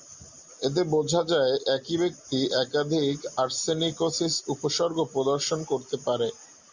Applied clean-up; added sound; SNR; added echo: none; none; none; none.